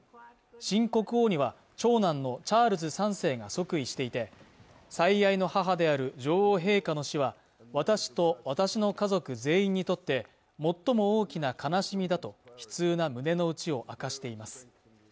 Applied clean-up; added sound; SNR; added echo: none; none; none; none.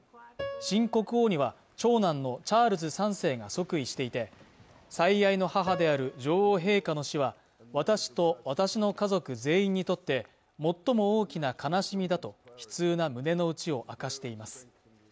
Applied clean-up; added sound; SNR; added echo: none; Piano; 17 dB; none.